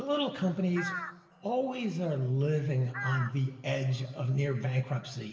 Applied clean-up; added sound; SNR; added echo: none; Crow; 12 dB; reverberation time 1.1 s.